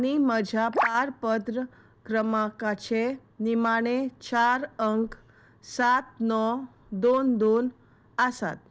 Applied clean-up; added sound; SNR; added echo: none; none; none; none.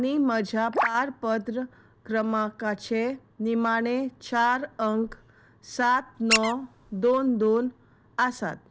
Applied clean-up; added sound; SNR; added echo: none; Squeak; 3 dB; none.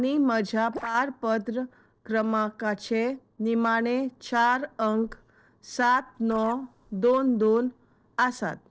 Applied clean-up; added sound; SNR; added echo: neural separator model SepFormer DNS4.